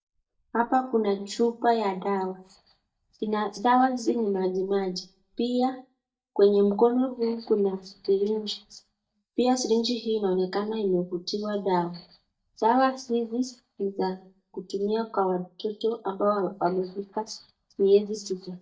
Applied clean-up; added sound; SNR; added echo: neural mask model DeepFilterNet 3.